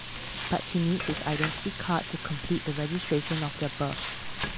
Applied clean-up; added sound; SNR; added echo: none; Frying (food); 3 dB; none.